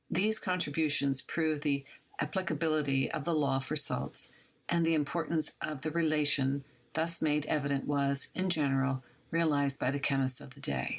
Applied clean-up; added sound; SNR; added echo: none; none; none; none.